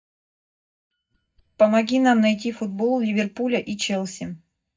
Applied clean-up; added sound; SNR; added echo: neural mask model DeepFilterNet 3.